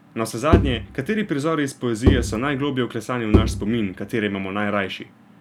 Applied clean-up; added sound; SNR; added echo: none; Bowed string instrument; -1 dB; none.